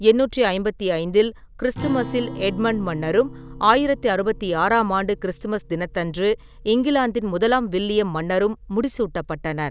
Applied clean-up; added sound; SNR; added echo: none; Acoustic guitar; 18 dB; none.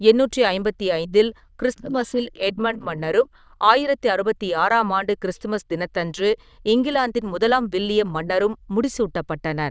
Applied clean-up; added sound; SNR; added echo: neural diffusion model UNIVERSE++.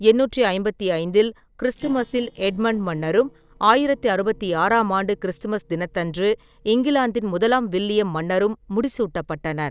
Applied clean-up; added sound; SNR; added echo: neural separator model SepFormer DNS4.